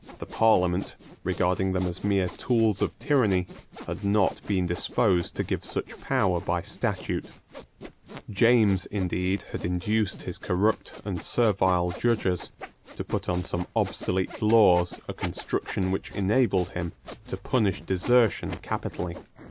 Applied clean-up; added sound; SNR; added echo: none; Sawing; 17 dB; none.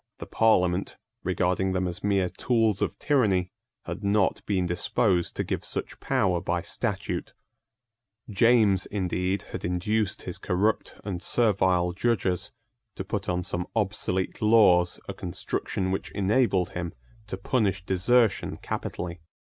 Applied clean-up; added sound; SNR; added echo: none; none; none; none.